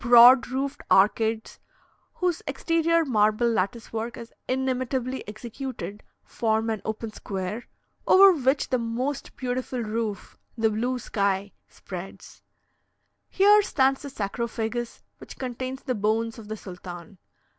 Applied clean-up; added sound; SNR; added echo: none; none; none; none.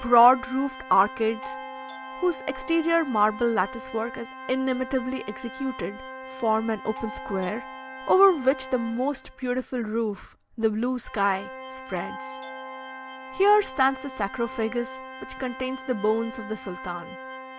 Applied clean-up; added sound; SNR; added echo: none; Organ + Doorbell; 13 dB; none.